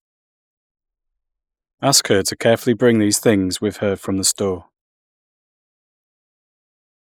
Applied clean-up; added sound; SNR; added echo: neural mask model Resemble Enhance denoiser.